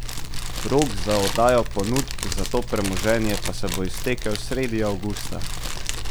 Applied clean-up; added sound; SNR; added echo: none; Fire; 1 dB; none.